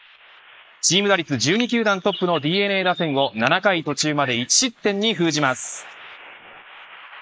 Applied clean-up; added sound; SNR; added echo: neural mask model Resemble Enhance denoiser.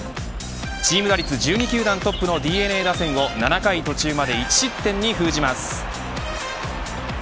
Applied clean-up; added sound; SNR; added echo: none; Bird; 15 dB; none.